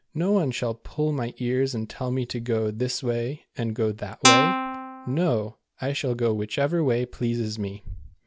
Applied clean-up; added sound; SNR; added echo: none; Guitar; -4 dB; none.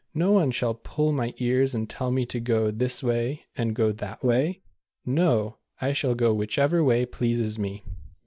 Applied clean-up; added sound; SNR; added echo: neural mask model Resemble Enhance denoiser.